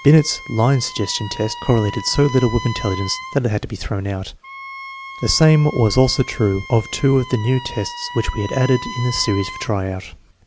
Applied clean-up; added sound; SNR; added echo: none; Wind instrument, woodwind instrument; 14 dB; none.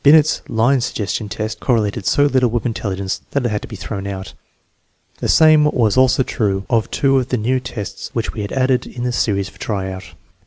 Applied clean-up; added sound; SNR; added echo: none; none; none; none.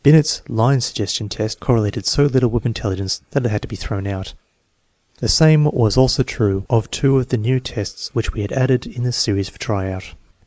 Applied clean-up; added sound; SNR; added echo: neural mask model Resemble Enhance denoiser.